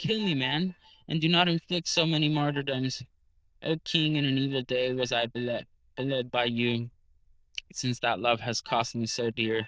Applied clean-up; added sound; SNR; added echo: neural diffusion model UNIVERSE++.